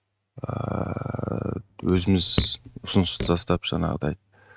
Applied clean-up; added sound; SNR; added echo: neural mask model RNNoise.